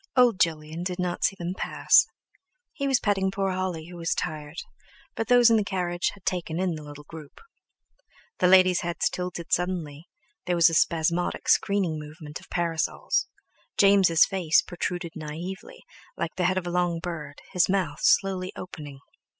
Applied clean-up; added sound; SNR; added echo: none; none; none; none.